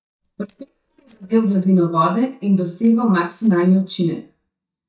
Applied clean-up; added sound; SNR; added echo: neural mask model DeepFilterNet 3.